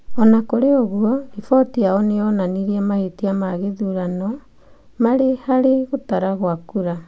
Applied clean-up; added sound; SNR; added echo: none; none; none; none.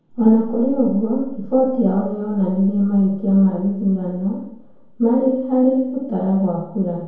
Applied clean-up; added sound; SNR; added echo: none; none; none; reverberation time 0.9 s.